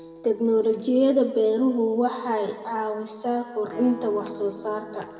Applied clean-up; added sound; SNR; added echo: none; Acoustic guitar; 19 dB; reverberation time 1.7 s.